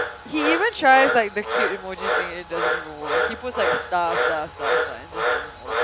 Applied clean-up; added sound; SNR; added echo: none; Frog; 0 dB; none.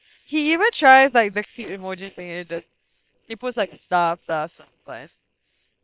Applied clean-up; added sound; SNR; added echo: neural separator model SepFormer WHAM!.